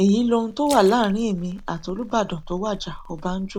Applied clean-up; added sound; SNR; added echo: none; Splash, splatter + Crackle; 17 dB; none.